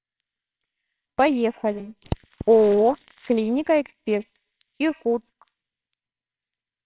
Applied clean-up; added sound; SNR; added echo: neural separator model SepFormer WHAMR!.